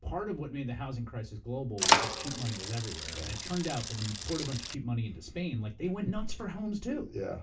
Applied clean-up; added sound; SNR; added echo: none; Bicycle; -3 dB; reverberation time 0.2 s.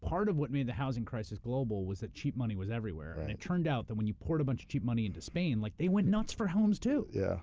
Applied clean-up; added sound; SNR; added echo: none; none; none; none.